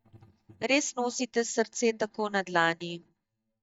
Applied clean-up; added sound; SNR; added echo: neural mask model DeepFilterNet 3.